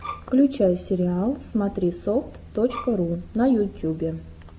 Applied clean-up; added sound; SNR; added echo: none; Bowed string instrument; 15 dB; none.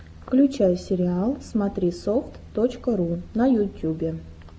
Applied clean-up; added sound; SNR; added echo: none; none; none; none.